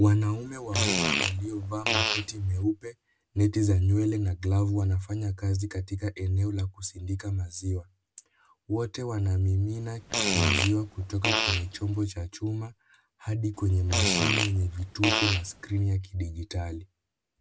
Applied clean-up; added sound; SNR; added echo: none; Fart; 1 dB; none.